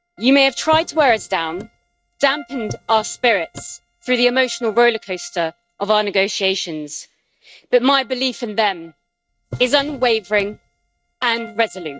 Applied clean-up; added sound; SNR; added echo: neural mask model RNNoise.